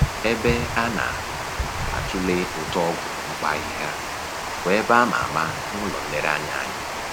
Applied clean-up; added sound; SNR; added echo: none; Water; 2 dB; none.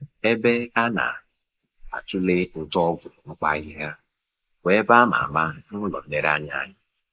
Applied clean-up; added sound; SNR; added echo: neural mask model Resemble Enhance denoiser.